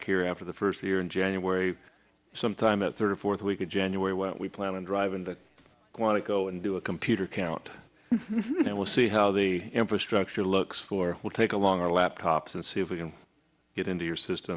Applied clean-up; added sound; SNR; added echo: none; none; none; none.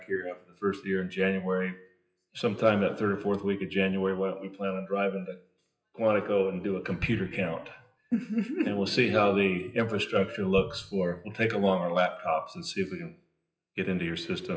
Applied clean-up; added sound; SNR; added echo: classical method WPE with log-MMSE.